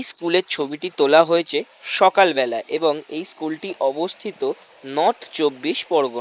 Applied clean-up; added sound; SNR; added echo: neural mask model Resemble Enhance denoiser.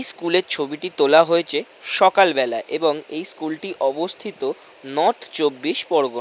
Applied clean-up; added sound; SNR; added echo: none; none; none; none.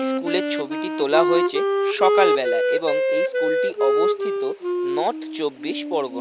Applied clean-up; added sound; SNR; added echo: none; Wind instrument, woodwind instrument; -4 dB; none.